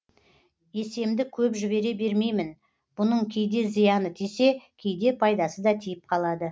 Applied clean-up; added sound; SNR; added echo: none; none; none; none.